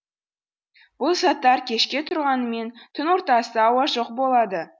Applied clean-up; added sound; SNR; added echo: none; none; none; none.